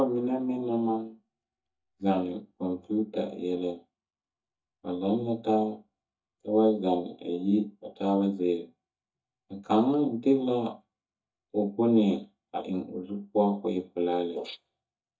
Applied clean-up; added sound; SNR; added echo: neural mask model DeepFilterNet 3.